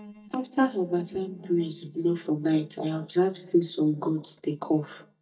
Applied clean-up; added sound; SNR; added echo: neural mask model DeepFilterNet 3.